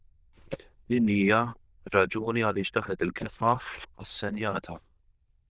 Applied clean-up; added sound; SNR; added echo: neural diffusion model UNIVERSE++.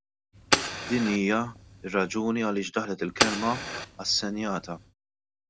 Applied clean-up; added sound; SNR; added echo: none; Fire; 2 dB; none.